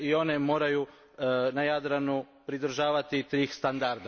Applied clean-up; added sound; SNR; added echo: none; none; none; none.